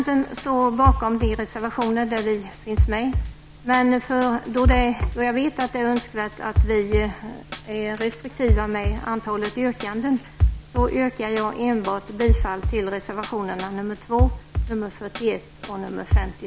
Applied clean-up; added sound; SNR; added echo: none; Drum kit; 2 dB; none.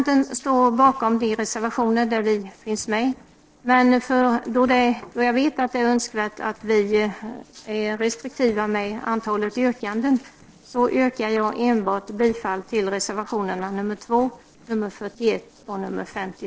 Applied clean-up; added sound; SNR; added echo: neural separator model SepFormer DNS4.